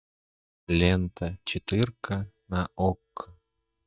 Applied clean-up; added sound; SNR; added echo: neural mask model DeepFilterNet 3.